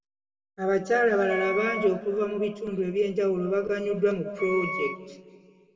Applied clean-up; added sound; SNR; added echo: none; Wind instrument, woodwind instrument; 8 dB; reverberation time 1.8 s.